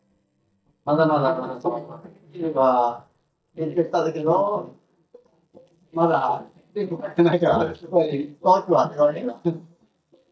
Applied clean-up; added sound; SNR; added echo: neural mask model DeepFilterNet 3.